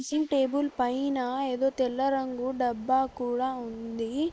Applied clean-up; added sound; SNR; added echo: neural mask model Resemble Enhance denoiser.